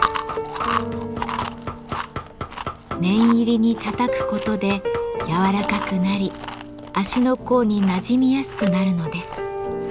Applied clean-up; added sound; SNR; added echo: none; Chewing, mastication; 10 dB; none.